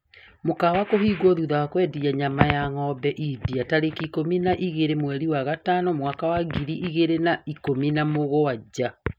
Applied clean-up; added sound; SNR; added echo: none; none; none; none.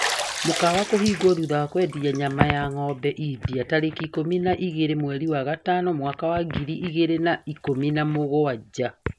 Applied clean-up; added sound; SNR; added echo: none; Bathtub (filling or washing); 12 dB; none.